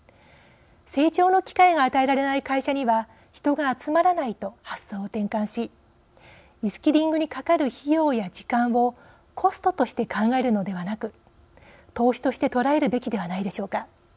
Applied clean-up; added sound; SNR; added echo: none; none; none; none.